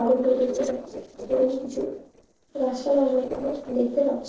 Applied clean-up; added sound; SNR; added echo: neural separator model SepFormer DNS4.